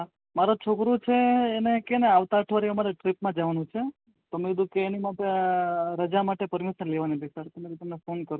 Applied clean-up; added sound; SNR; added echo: none; none; none; none.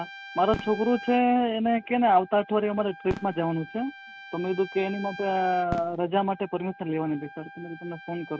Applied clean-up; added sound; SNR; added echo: none; Trumpet + Fireworks; 15 dB; none.